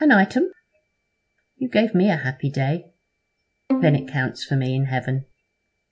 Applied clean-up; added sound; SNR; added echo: none; Bowed string instrument; 6 dB; none.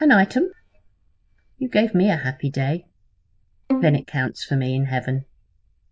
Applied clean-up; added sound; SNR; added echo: neural diffusion model UNIVERSE++.